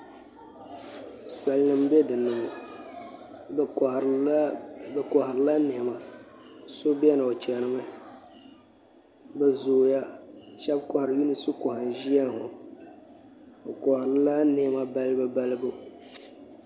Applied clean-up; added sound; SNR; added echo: none; none; none; none.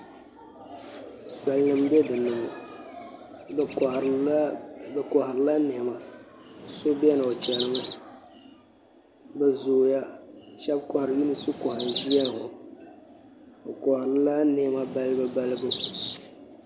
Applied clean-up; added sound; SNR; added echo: none; Chirp, tweet; 15 dB; none.